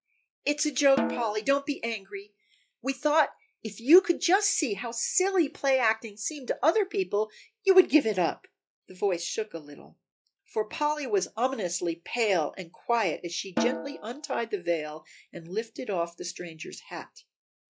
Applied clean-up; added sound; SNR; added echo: classical method log-MMSE.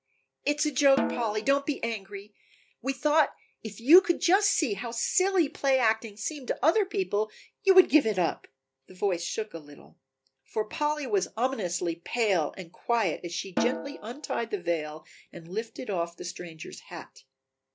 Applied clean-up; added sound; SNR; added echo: none; Snare drum; 8 dB; none.